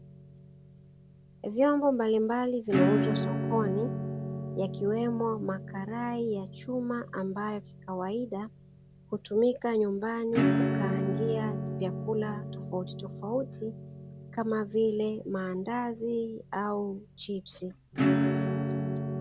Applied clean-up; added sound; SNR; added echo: none; Acoustic guitar / Strum; 2 dB; none.